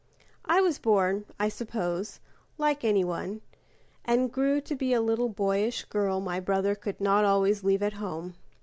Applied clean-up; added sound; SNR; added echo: none; none; none; none.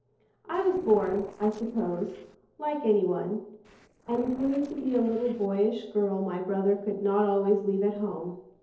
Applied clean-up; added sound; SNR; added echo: neural separator model SepFormer DNS4.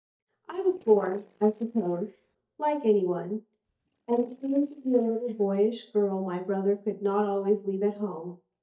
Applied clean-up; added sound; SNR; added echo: neural mask model DeepFilterNet 3.